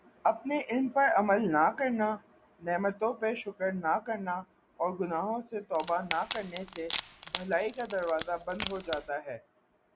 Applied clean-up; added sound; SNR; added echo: none; Wood; 5 dB; none.